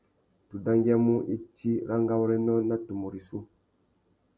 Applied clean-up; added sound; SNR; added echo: none; none; none; none.